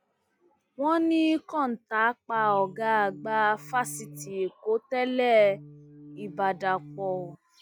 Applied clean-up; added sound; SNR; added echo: none; Organ; 18 dB; none.